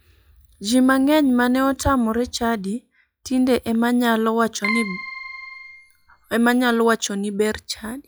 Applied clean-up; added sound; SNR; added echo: classical method log-MMSE.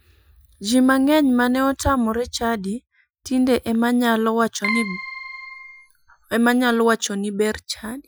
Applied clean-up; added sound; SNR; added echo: classical method Wiener filter.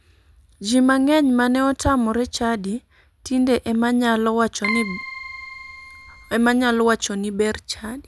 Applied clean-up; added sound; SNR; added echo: none; Keyboard (musical); 11 dB; none.